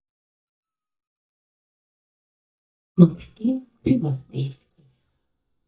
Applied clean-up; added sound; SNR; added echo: neural mask model DeepFilterNet 3.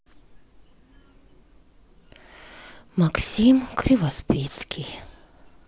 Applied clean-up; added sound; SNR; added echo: none; none; none; none.